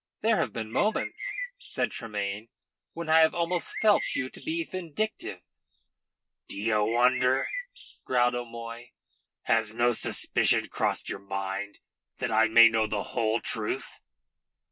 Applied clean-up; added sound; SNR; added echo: none; Bird; 11 dB; none.